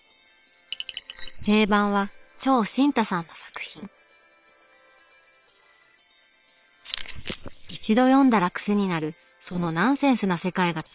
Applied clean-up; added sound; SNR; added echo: neural separator model SepFormer WHAM!.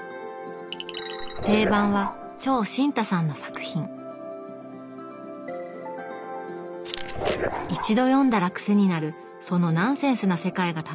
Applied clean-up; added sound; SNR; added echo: none; Dog; 4 dB; none.